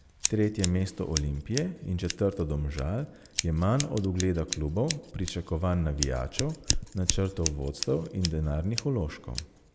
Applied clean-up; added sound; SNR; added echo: none; Scissors; 7 dB; none.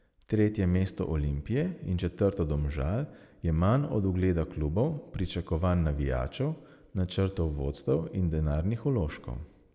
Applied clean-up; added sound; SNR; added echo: none; none; none; none.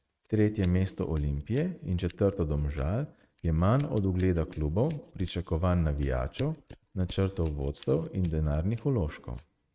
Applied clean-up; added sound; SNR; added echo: neural mask model RNNoise.